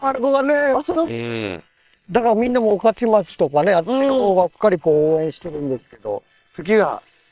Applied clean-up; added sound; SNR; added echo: neural separator model SepFormer WHAM!.